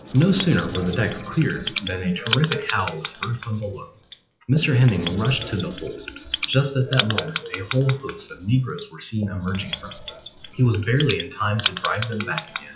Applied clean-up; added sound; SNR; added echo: classical method WPE with log-MMSE.